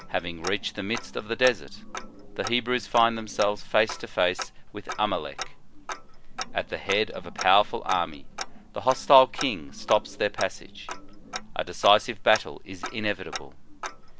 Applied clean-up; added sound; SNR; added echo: none; Tick-tock; 10 dB; none.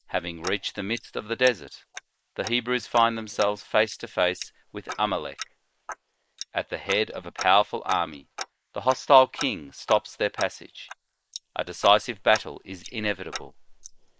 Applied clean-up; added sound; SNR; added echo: neural mask model Resemble Enhance denoiser.